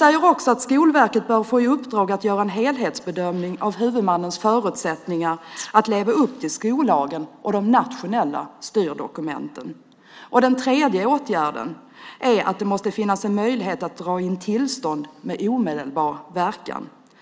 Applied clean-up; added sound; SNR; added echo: none; none; none; none.